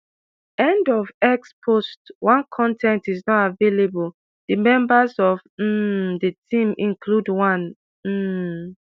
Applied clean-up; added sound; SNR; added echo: none; none; none; none.